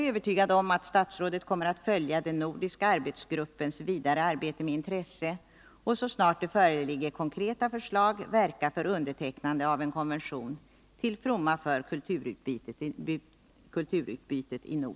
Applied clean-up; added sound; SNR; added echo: none; none; none; none.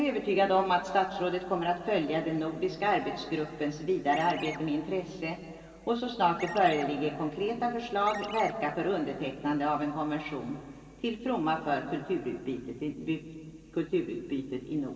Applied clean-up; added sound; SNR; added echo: none; Chirp, tweet; 12 dB; reverberation time 2.8 s.